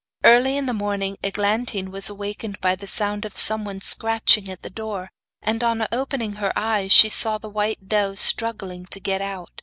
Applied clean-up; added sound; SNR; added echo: none; none; none; none.